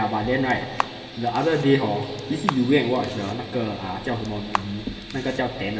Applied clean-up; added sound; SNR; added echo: none; Camera; 10 dB; reverberation time 2.9 s.